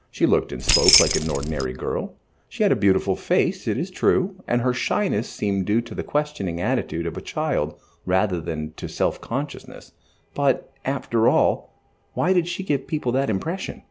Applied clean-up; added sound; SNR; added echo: none; Keys jangling; -3 dB; none.